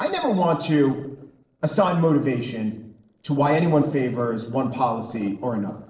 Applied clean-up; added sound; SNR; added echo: neural separator model SepFormer DNS4.